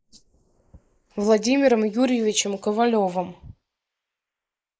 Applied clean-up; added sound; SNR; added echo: neural mask model Resemble Enhance denoiser.